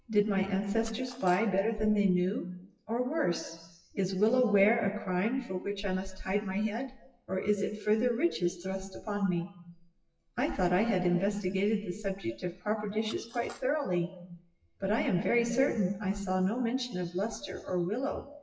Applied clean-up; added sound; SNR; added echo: classical method WPE with log-MMSE.